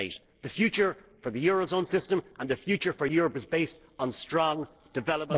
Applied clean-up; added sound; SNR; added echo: neural separator model SepFormer DNS4.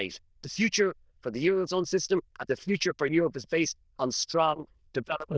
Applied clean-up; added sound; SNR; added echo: neural diffusion model UNIVERSE++.